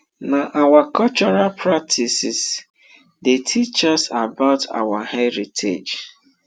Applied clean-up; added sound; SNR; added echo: none; none; none; none.